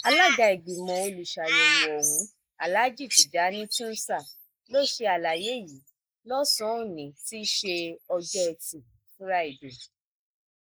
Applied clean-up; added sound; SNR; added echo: neural mask model Resemble Enhance denoiser.